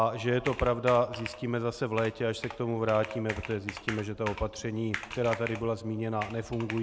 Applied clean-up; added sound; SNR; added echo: none; Computer keyboard; 12 dB; none.